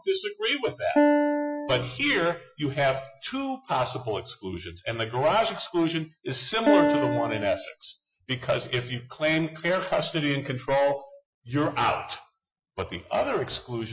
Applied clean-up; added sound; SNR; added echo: classical method Wiener filter.